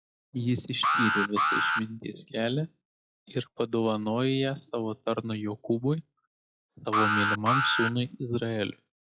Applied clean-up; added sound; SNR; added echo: classical method log-MMSE.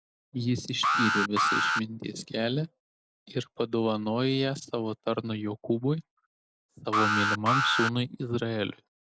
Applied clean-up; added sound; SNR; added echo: none; Alarm; -2 dB; none.